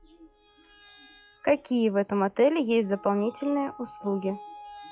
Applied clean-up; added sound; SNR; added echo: classical method log-MMSE.